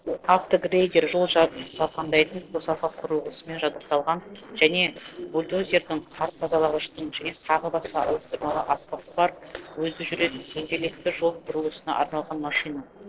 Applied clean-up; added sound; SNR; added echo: neural separator model SepFormer DNS4.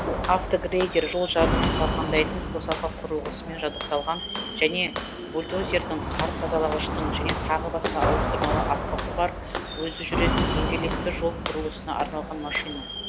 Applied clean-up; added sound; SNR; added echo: none; Walk, footsteps; 0 dB; none.